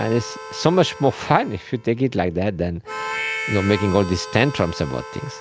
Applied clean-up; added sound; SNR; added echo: none; Harmonica; 11 dB; none.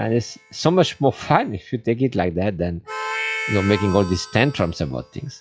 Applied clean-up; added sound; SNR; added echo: classical method log-MMSE.